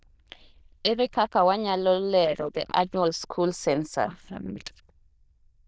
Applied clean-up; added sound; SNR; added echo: neural diffusion model UNIVERSE++.